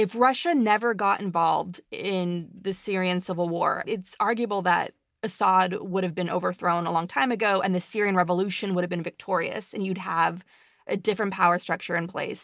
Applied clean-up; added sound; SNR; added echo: none; none; none; none.